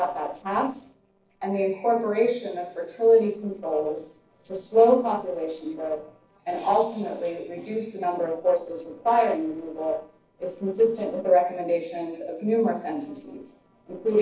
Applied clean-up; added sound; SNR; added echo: neural separator model SepFormer DNS4.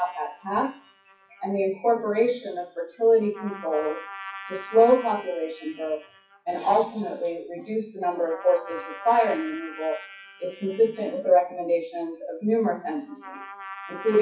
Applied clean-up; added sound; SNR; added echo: classical method WPE with log-MMSE.